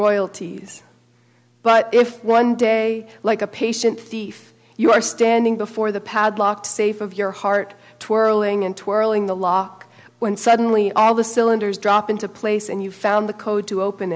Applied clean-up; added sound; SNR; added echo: none; none; none; none.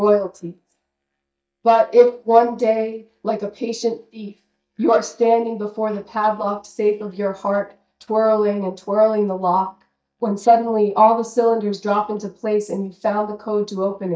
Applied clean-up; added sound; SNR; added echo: neural mask model DeepFilterNet 3.